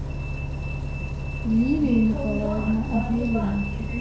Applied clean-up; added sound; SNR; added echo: none; Bus; 2 dB; reverberation time 0.6 s.